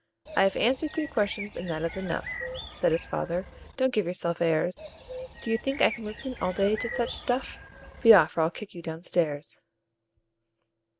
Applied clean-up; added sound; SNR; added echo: none; Bird; 12 dB; none.